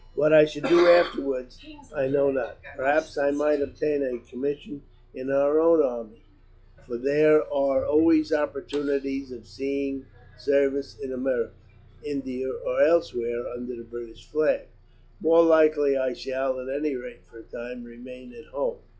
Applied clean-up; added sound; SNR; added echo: classical method log-MMSE.